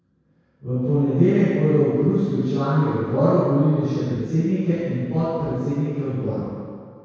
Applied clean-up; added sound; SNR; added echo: none; none; none; reverberation time 1.9 s.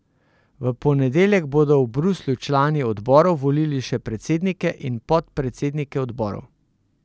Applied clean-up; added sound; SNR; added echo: none; none; none; none.